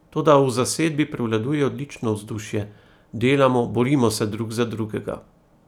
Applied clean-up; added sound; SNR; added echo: none; none; none; none.